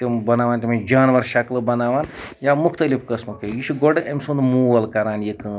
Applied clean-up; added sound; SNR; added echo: none; none; none; none.